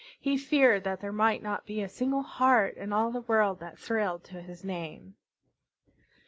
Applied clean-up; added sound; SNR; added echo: none; none; none; none.